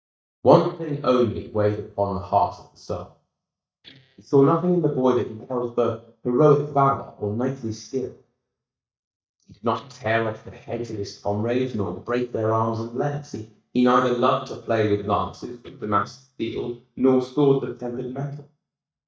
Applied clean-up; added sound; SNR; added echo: neural mask model DeepFilterNet 3.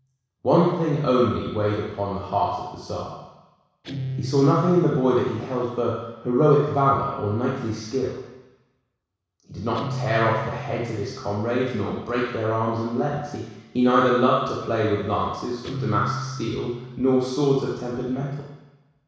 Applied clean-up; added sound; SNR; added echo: none; Guitar; 14 dB; reverberation time 1.1 s.